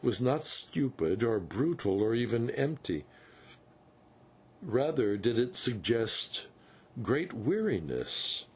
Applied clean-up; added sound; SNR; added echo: none; none; none; none.